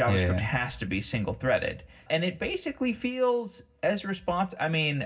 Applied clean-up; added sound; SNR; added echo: none; none; none; reverberation time 0.4 s.